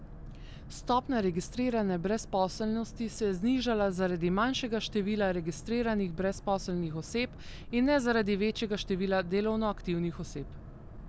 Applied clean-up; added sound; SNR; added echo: none; Boat, Water vehicle; 13 dB; none.